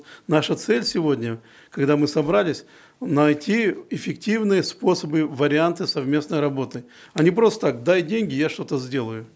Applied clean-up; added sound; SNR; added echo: none; none; none; none.